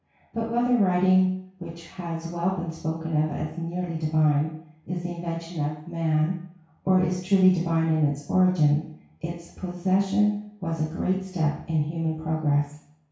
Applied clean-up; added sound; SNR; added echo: none; none; none; reverberation time 0.6 s.